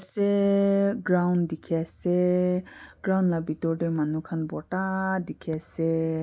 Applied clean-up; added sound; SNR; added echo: none; none; none; none.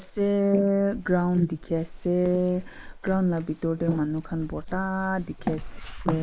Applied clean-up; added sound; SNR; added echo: neural mask model Resemble Enhance denoiser.